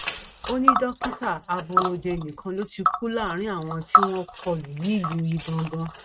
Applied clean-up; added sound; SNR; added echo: neural mask model RNNoise.